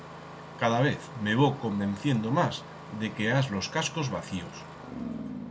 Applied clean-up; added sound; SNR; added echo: none; Engine starting; 12 dB; none.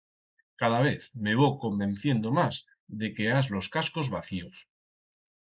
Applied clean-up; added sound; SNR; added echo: neural mask model Resemble Enhance denoiser.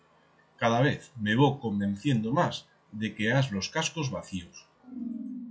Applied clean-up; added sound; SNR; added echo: classical method log-MMSE.